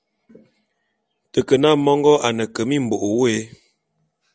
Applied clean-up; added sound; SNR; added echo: none; none; none; none.